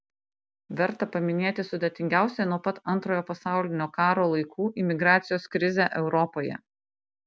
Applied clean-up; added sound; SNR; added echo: none; none; none; none.